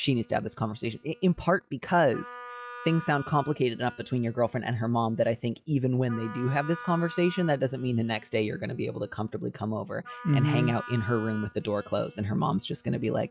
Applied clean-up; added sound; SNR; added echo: classical method log-MMSE.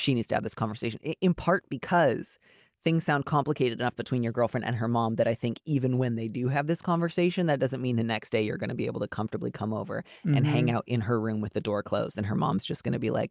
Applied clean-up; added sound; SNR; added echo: none; none; none; none.